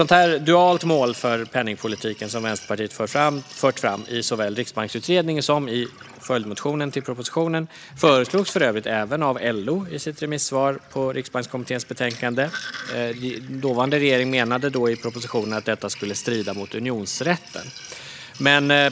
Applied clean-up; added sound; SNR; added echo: none; Sink (filling or washing); 19 dB; none.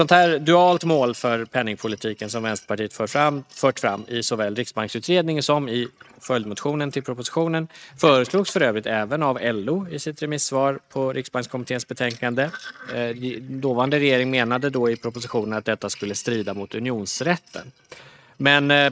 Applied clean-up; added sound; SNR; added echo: neural mask model RNNoise.